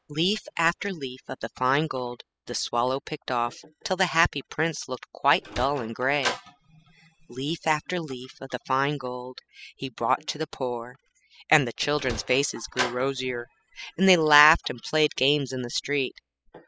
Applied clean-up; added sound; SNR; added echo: classical method spectral subtraction.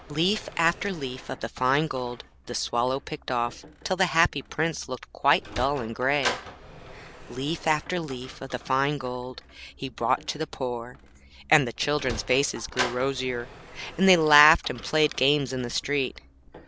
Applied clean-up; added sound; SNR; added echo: none; Sliding door; 14 dB; none.